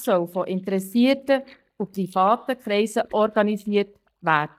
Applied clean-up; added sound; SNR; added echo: neural mask model DeepFilterNet 3.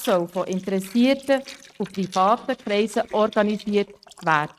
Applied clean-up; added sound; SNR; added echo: neural mask model RNNoise.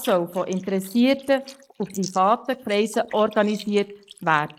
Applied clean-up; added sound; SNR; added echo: neural mask model Resemble Enhance denoiser.